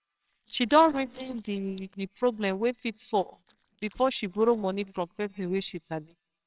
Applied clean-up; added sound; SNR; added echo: neural separator model SepFormer WHAMR!.